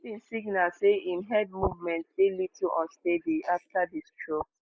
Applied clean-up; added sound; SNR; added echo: neural mask model Resemble Enhance denoiser.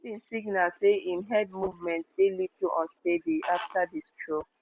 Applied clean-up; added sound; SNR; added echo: neural separator model SepFormer DNS4.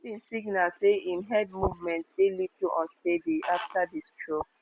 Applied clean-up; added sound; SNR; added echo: none; Fowl; 20 dB; none.